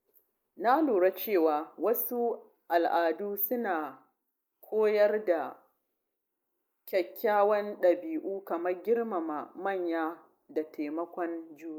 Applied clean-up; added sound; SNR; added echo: neural mask model Resemble Enhance denoiser.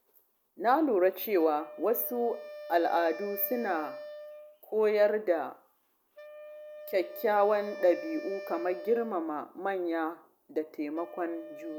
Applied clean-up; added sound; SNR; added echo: none; Wind instrument, woodwind instrument; 15 dB; none.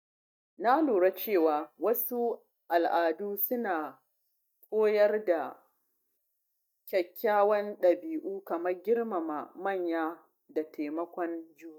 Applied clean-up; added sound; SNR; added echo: neural mask model DeepFilterNet 3.